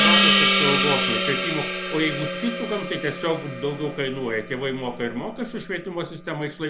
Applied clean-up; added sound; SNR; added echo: none; Gong; -3 dB; none.